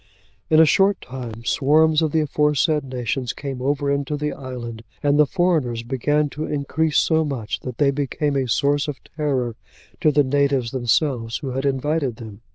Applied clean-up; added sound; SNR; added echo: neural diffusion model UNIVERSE++.